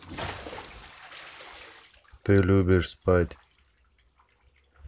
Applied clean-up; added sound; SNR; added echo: none; Bathtub (filling or washing) / Splash, splatter; 17 dB; none.